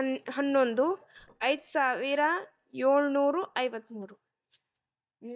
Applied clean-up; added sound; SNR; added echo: neural mask model DeepFilterNet 3.